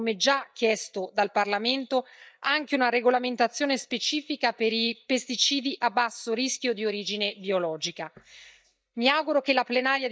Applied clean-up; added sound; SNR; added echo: neural mask model DeepFilterNet 3.